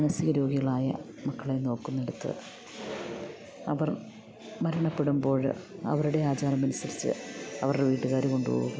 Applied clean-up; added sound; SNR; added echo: none; none; none; none.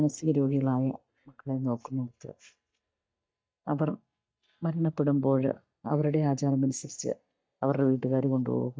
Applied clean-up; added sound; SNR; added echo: neural mask model DeepFilterNet 3.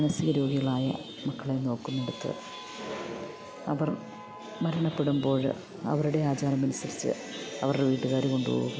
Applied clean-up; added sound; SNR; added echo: none; Chatter / Traffic noise, roadway noise / Vehicle horn, car horn, honking / Engine; 17 dB; none.